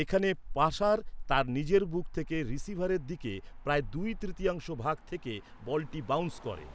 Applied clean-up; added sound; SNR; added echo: none; Motor vehicle (road); 8 dB; none.